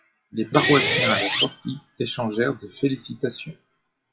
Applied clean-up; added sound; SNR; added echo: classical method WPE with log-MMSE.